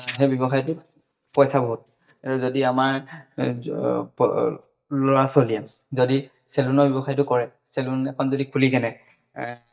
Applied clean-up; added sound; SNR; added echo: neural mask model DeepFilterNet 3.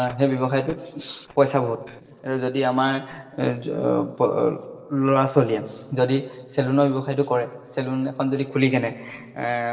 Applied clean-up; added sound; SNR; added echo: neural separator model SepFormer DNS4.